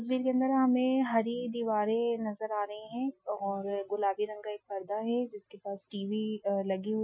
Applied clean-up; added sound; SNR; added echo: classical method Wiener filter.